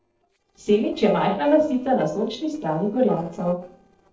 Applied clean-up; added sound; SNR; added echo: neural separator model SepFormer DNS4.